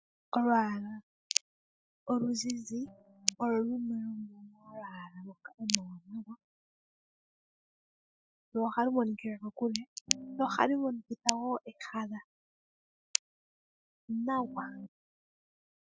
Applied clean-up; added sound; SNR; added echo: classical method spectral subtraction.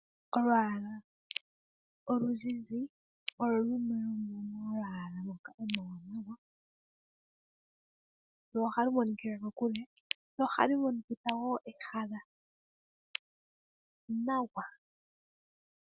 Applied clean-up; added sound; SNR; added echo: none; none; none; none.